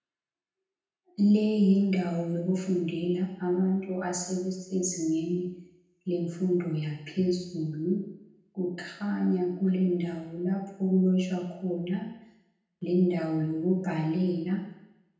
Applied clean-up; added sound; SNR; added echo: none; none; none; reverberation time 0.9 s.